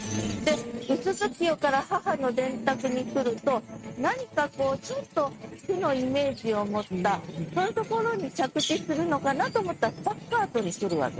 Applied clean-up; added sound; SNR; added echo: neural mask model RNNoise.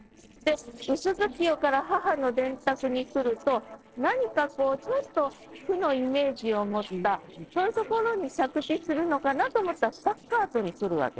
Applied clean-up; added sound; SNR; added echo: neural separator model SepFormer DNS4.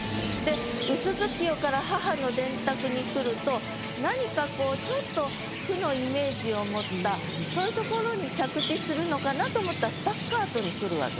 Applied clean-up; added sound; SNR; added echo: none; Chirp, tweet; 2 dB; none.